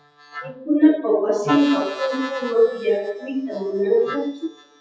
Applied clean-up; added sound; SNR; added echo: classical method WPE with log-MMSE.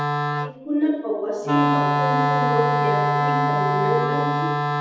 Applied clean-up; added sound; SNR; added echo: none; Wind instrument, woodwind instrument; -4 dB; reverberation time 1.1 s.